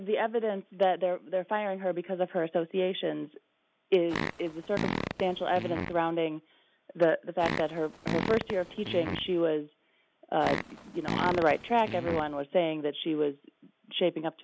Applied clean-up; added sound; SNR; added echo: none; Fart; 6 dB; none.